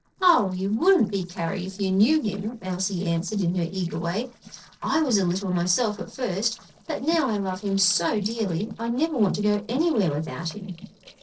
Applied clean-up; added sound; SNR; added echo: neural separator model SepFormer DNS4.